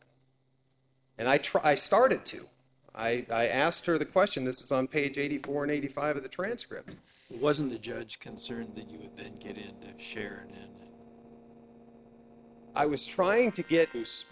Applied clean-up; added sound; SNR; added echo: neural separator model SepFormer DNS4.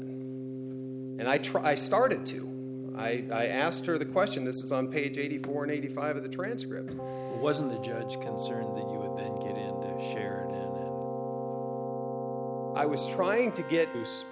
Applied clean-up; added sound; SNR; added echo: none; Keyboard (musical); 3 dB; none.